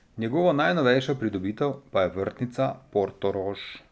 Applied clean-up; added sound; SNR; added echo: none; none; none; none.